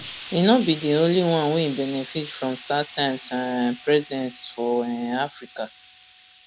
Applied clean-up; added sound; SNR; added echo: none; Explosion; 13 dB; none.